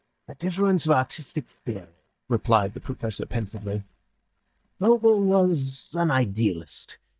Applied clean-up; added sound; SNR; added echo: neural mask model DeepFilterNet 3.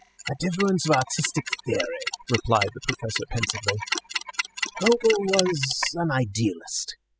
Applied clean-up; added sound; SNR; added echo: classical method spectral subtraction.